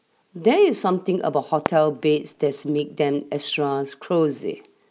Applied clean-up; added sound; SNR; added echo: none; Fireworks; 15 dB; none.